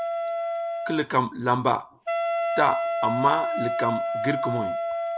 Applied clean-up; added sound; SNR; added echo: none; Wind instrument, woodwind instrument; 1 dB; none.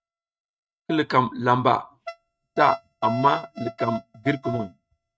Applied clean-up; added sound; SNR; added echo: neural mask model RNNoise.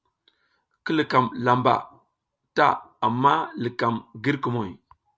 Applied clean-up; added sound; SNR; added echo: none; none; none; none.